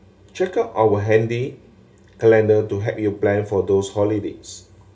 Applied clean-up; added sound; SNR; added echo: none; none; none; reverberation time 0.4 s.